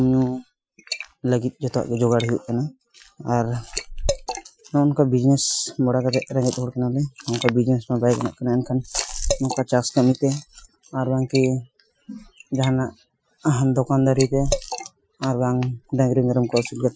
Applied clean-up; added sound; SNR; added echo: classical method Wiener filter.